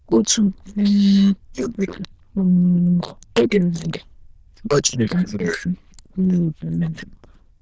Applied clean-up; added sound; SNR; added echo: neural diffusion model UNIVERSE++.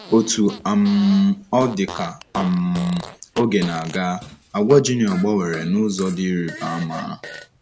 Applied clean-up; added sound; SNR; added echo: none; Fart; 16 dB; none.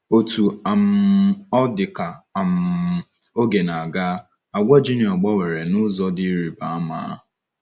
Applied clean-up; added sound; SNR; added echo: none; none; none; none.